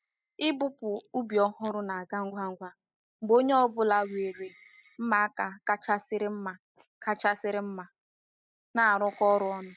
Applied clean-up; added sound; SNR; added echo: classical method spectral subtraction.